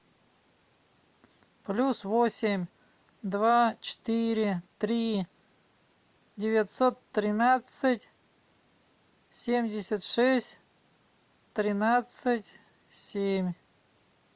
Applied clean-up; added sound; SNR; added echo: none; none; none; none.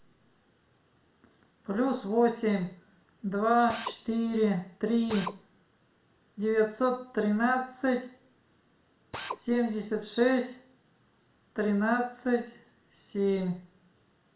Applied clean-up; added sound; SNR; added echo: none; Drill; 11 dB; reverberation time 0.5 s.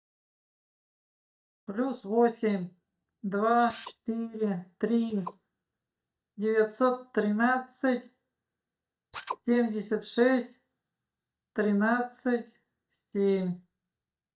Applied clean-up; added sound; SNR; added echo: neural mask model DeepFilterNet 3.